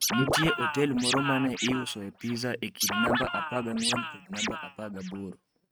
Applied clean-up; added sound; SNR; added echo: neural mask model RNNoise.